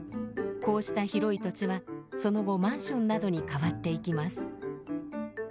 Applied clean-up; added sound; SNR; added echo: none; none; none; none.